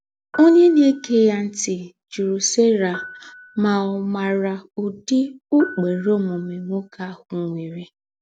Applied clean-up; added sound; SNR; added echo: none; Piano; 19 dB; none.